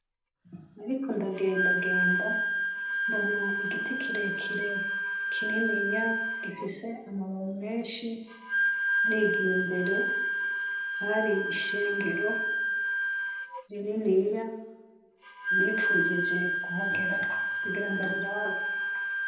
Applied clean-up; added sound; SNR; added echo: none; Wind instrument, woodwind instrument; -3 dB; reverberation time 0.8 s.